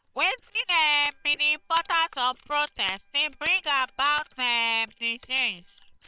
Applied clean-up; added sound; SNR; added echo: neural separator model SepFormer WHAM!.